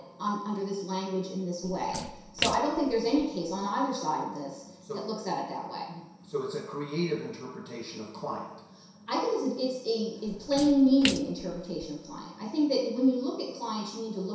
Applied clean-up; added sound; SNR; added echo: none; Splash, splatter; 11 dB; reverberation time 0.7 s.